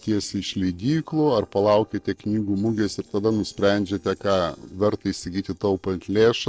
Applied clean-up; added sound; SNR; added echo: neural separator model SepFormer DNS4.